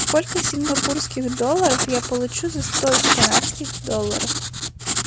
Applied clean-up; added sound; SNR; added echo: none; Writing; -1 dB; none.